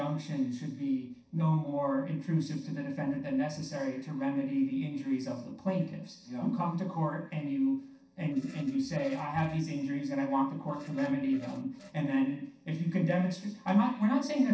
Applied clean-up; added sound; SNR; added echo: neural separator model SepFormer DNS4.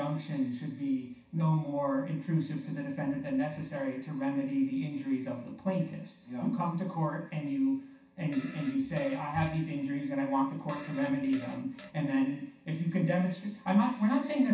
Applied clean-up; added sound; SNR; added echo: none; Fart; 18 dB; reverberation time 0.7 s.